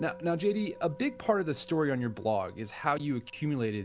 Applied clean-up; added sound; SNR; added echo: none; Musical instrument; 18 dB; none.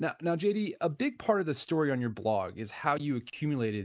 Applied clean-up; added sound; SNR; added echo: neural mask model Resemble Enhance denoiser.